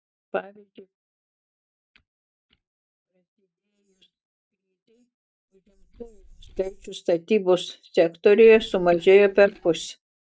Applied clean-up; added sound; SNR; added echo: neural mask model DeepFilterNet 3.